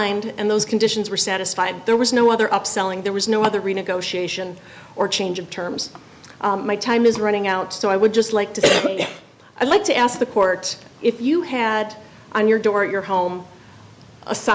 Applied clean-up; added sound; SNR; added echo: none; none; none; none.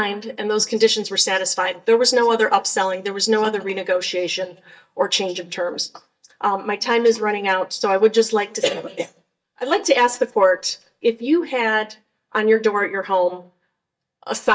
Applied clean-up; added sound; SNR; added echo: neural mask model DeepFilterNet 3.